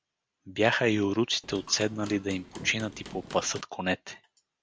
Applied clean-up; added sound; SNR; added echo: none; Hammer / Wood; 15 dB; none.